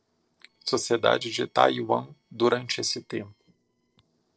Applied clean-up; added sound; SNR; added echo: neural separator model SepFormer DNS4.